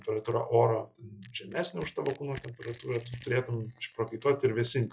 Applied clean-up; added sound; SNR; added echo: classical method log-MMSE.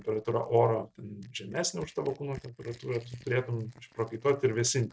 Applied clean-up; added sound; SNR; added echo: neural mask model RNNoise.